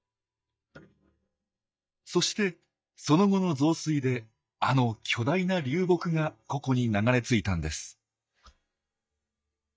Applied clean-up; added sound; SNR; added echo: neural mask model DeepFilterNet 3.